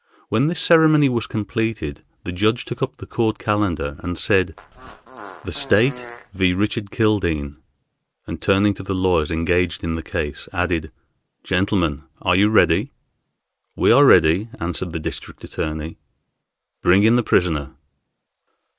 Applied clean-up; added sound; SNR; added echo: none; Fart; 17 dB; none.